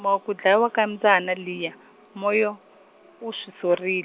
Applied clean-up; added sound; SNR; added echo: none; none; none; none.